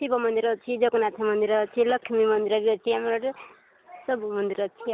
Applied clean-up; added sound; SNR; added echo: none; none; none; none.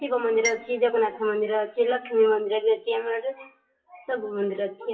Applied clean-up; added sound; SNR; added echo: classical method WPE with log-MMSE.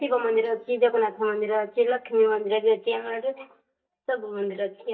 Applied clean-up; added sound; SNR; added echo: neural mask model DeepFilterNet 3.